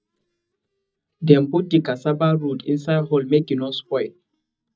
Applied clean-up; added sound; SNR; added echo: neural mask model DeepFilterNet 3.